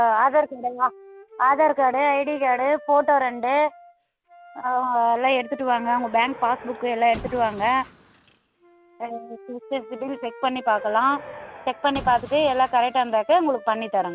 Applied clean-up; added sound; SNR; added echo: none; Car + Wind instrument, woodwind instrument; 19 dB; none.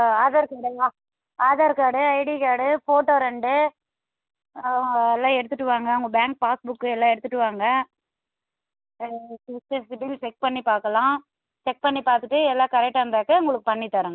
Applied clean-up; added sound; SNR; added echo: none; none; none; none.